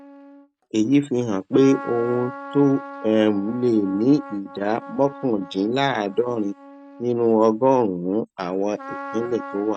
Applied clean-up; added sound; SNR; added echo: neural mask model RNNoise.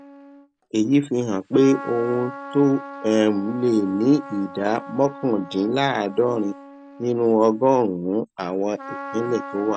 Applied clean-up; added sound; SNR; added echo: none; Trumpet; 16 dB; none.